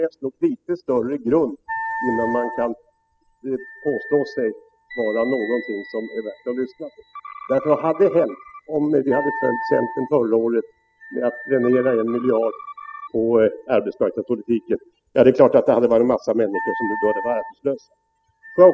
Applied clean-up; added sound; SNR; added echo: classical method spectral subtraction.